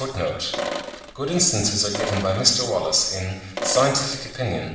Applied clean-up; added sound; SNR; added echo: none; Sink (filling or washing); 8 dB; reverberation time 0.9 s.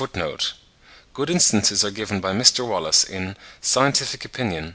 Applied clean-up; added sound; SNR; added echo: none; none; none; none.